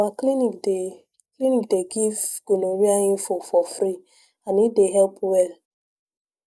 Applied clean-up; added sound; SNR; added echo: neural mask model Resemble Enhance denoiser.